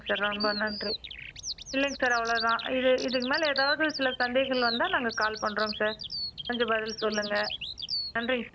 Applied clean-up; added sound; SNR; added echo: none; Bird vocalization, bird call, bird song; 8 dB; none.